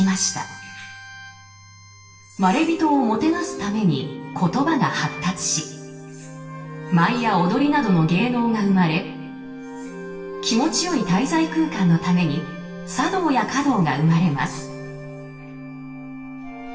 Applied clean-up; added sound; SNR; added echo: none; none; none; reverberation time 0.9 s.